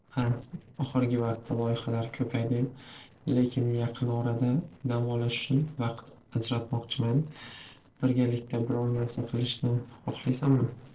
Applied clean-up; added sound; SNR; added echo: neural separator model SepFormer DNS4.